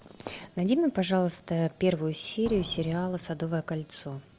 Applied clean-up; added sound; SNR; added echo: none; Slam; 20 dB; none.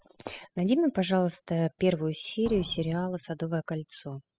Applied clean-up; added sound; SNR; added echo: classical method spectral subtraction.